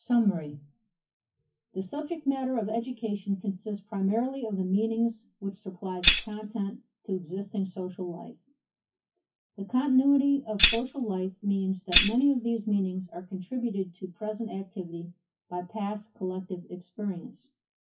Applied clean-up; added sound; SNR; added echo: classical method WPE with log-MMSE.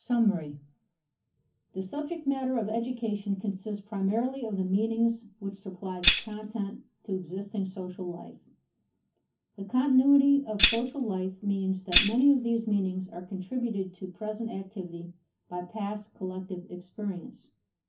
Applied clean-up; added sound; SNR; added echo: none; Tambourine; -3 dB; reverberation time 0.3 s.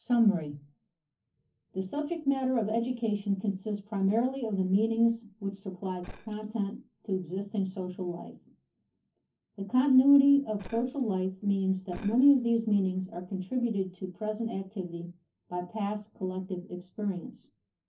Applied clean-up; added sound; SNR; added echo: neural separator model SepFormer DNS4.